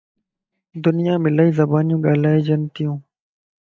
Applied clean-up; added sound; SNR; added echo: neural mask model DeepFilterNet 3.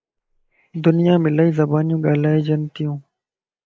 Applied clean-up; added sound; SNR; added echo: neural mask model Resemble Enhance denoiser.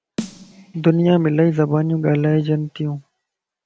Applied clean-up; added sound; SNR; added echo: none; Snare drum; 17 dB; none.